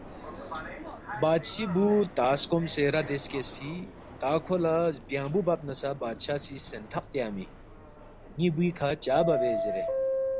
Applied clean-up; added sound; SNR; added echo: none; Subway, metro, underground; 7 dB; none.